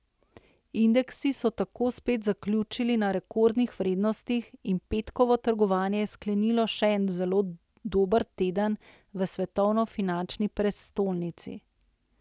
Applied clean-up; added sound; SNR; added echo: none; none; none; none.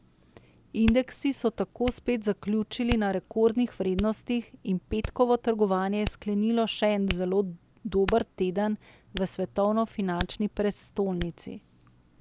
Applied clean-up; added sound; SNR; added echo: none; Hands; 13 dB; none.